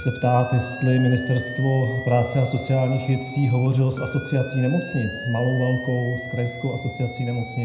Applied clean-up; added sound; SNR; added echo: none; Alarm; 13 dB; reverberation time 0.7 s.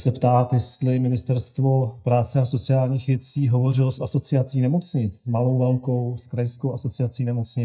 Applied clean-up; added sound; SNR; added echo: neural mask model DeepFilterNet 3.